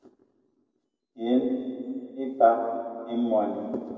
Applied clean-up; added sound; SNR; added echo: none; none; none; reverberation time 2.3 s.